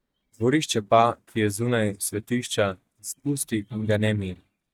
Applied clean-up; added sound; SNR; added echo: neural mask model DeepFilterNet 3.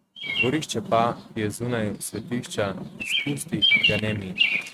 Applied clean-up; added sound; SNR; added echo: neural mask model RNNoise.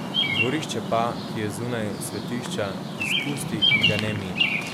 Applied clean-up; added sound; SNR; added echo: none; Bird vocalization, bird call, bird song; -4 dB; none.